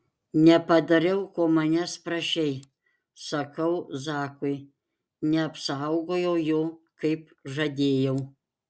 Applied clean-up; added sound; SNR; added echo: none; none; none; none.